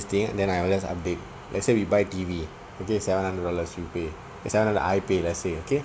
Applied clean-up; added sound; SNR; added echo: none; none; none; none.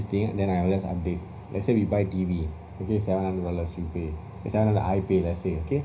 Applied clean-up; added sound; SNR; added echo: none; none; none; reverberation time 0.4 s.